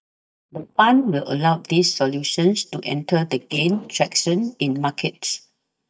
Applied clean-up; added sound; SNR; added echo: neural mask model DeepFilterNet 3.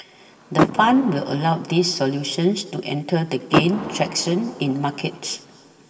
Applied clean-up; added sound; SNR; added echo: none; Door / Car; 6 dB; reverberation time 2.1 s.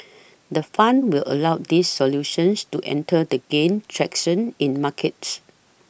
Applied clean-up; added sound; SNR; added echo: none; none; none; none.